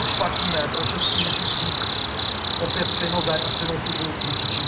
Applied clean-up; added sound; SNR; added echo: none; Cricket; -5 dB; reverberation time 0.2 s.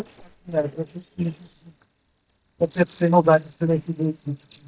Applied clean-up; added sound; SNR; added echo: neural mask model DeepFilterNet 3.